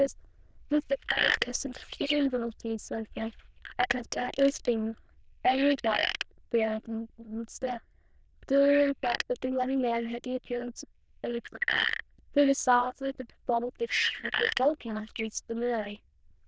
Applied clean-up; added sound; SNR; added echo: neural diffusion model UNIVERSE++.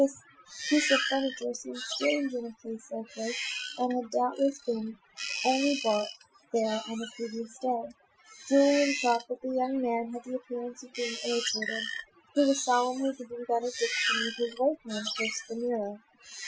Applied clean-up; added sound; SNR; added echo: classical method Wiener filter.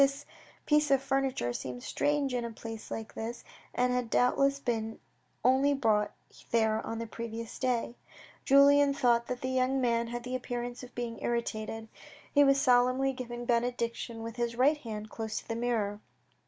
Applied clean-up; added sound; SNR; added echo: none; none; none; none.